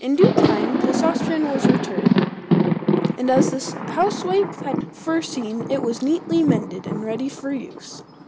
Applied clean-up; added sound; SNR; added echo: none; Thunder; -1 dB; none.